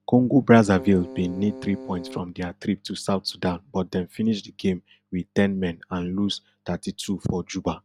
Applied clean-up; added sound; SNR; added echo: none; Keyboard (musical); 13 dB; none.